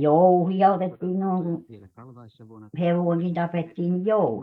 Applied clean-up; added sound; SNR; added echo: neural mask model Resemble Enhance denoiser.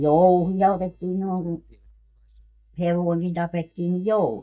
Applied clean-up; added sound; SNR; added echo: neural mask model DeepFilterNet 3.